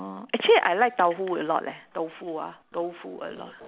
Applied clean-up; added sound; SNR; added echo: none; none; none; none.